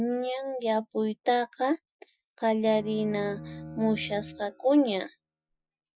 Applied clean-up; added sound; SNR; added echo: classical method Wiener filter.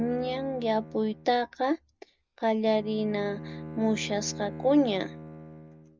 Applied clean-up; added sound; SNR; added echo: none; Bowed string instrument; 13 dB; none.